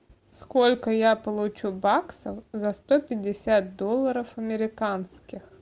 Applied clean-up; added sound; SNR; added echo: none; none; none; none.